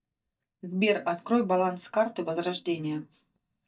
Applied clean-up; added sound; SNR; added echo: neural mask model DeepFilterNet 3.